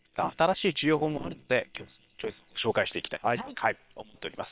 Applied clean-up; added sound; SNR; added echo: neural separator model SepFormer WHAM!.